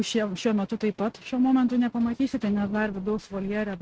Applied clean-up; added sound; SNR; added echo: neural mask model RNNoise.